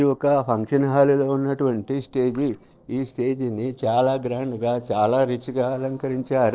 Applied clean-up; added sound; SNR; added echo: neural separator model SepFormer DNS4.